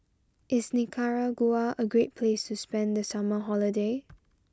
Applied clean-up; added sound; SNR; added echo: none; none; none; none.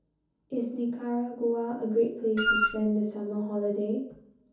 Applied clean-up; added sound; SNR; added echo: none; Wind instrument, woodwind instrument; -4 dB; reverberation time 0.6 s.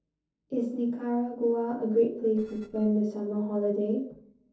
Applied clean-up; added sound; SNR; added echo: neural separator model SepFormer DNS4.